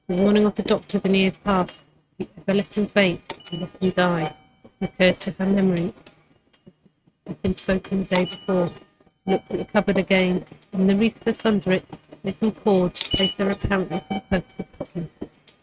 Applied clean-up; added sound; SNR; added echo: neural mask model RNNoise.